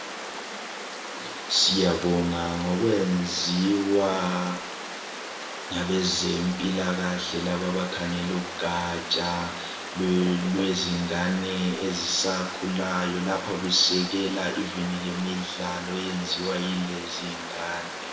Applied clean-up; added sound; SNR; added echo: none; Water; 9 dB; reverberation time 0.9 s.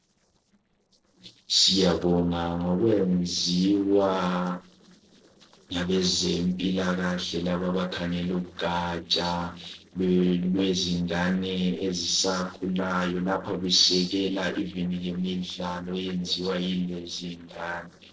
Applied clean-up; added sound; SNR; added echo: neural separator model SepFormer DNS4.